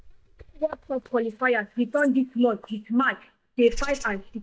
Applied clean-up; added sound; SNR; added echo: neural mask model DeepFilterNet 3.